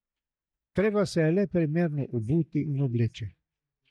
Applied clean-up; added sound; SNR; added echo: neural mask model DeepFilterNet 3.